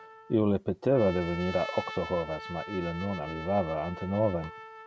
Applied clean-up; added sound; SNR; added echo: none; Trumpet; 12 dB; none.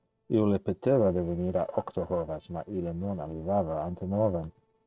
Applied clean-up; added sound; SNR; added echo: neural separator model SepFormer DNS4.